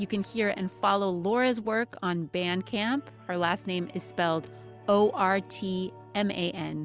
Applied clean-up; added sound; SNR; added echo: none; none; none; none.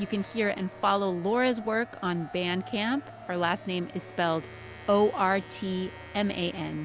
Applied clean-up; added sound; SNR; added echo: none; Wind + Domestic sounds, home sounds; 17 dB; none.